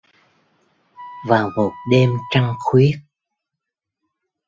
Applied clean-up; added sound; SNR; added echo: classical method Wiener filter.